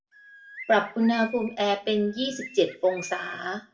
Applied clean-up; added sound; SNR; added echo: none; Bird; 17 dB; reverberation time 0.4 s.